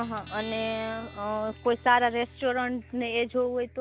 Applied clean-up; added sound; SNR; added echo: none; Guitar; 18 dB; none.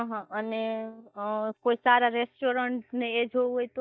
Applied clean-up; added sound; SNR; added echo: neural mask model DeepFilterNet 3.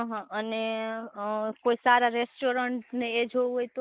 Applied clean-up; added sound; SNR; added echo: neural mask model Resemble Enhance denoiser.